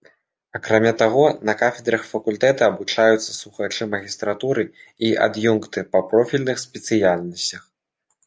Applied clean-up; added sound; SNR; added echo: none; none; none; none.